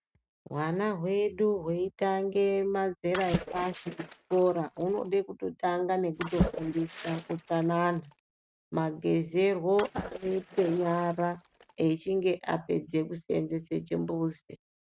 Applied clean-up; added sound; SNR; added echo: neural mask model RNNoise.